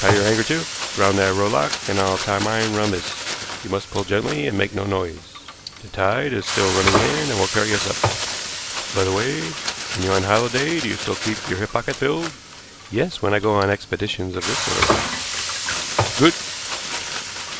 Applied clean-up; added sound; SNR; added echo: none; Frying (food); 4 dB; none.